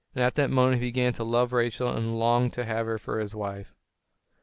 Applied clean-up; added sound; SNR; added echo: none; none; none; none.